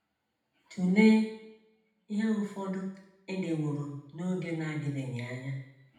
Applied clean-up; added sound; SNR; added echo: none; none; none; reverberation time 0.8 s.